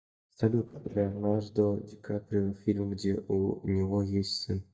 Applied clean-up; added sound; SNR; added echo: neural mask model DeepFilterNet 3.